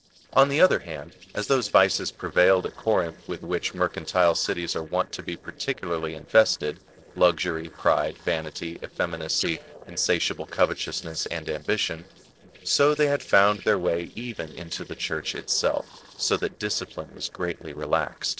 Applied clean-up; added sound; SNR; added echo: neural separator model SepFormer DNS4.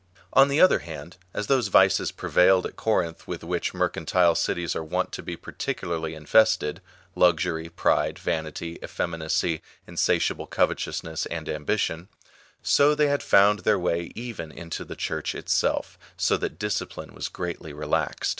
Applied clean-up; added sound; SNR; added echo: none; none; none; none.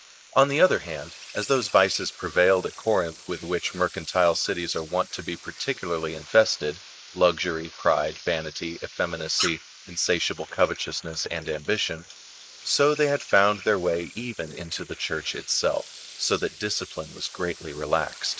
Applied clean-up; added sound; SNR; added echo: neural mask model Resemble Enhance denoiser.